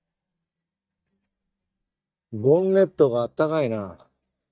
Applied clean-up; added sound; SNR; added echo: neural mask model DeepFilterNet 3.